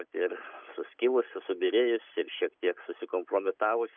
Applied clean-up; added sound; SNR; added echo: none; none; none; none.